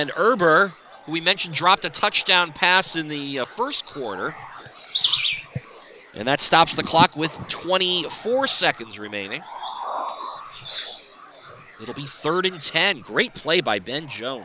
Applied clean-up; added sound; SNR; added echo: none; Bird vocalization, bird call, bird song; 11 dB; none.